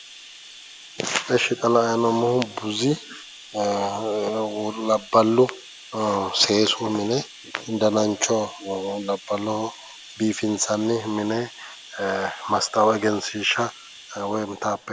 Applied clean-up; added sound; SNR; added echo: none; Bathtub (filling or washing); 20 dB; none.